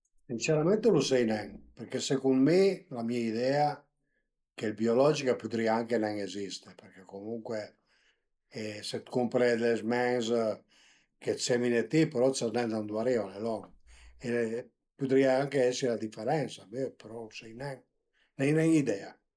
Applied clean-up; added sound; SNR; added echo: neural mask model Resemble Enhance denoiser.